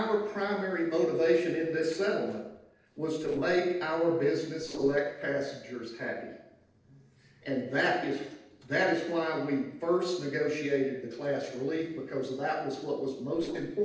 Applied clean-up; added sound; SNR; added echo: neural separator model SepFormer DNS4.